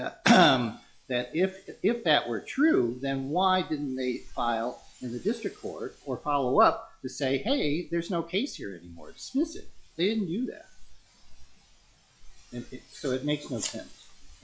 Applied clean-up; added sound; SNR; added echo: classical method log-MMSE.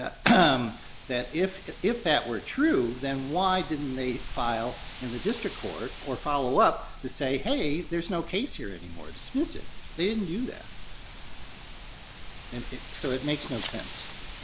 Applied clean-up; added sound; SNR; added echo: none; Wind; 14 dB; none.